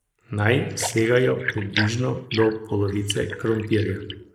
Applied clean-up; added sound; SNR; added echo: neural mask model Resemble Enhance denoiser.